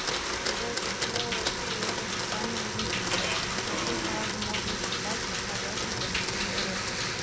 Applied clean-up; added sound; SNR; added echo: none; Fart + Domestic sounds, home sounds; 0 dB; none.